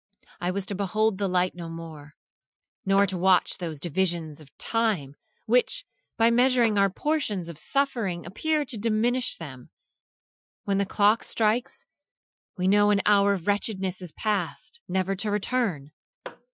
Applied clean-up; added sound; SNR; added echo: classical method Wiener filter.